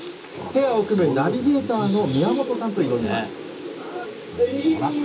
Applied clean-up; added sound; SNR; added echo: none; Water; 20 dB; reverberation time 0.2 s.